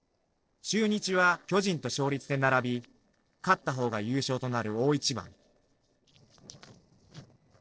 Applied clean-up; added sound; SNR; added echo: neural separator model SepFormer DNS4.